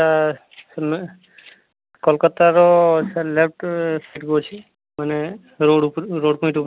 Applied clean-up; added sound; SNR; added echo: none; none; none; none.